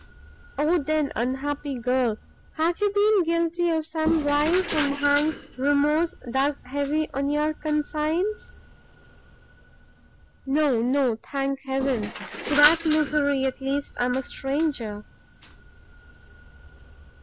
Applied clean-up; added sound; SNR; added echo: neural mask model Resemble Enhance denoiser.